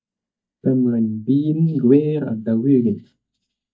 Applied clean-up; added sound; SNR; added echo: neural mask model DeepFilterNet 3.